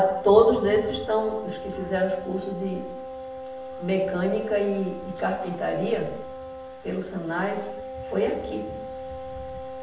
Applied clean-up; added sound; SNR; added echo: none; Wind instrument, woodwind instrument; 11 dB; reverberation time 0.7 s.